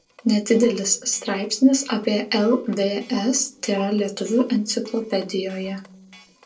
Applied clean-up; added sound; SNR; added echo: neural separator model SepFormer DNS4.